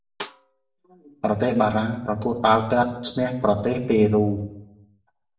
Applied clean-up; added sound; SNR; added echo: none; Snare drum; 19 dB; reverberation time 0.7 s.